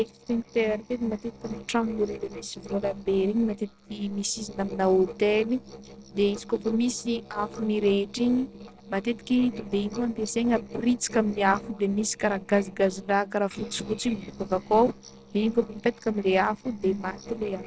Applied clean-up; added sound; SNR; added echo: neural separator model SepFormer DNS4.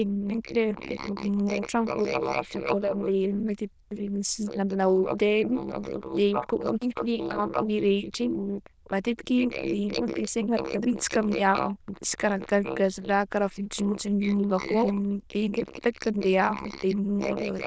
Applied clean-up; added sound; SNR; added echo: neural diffusion model UNIVERSE++.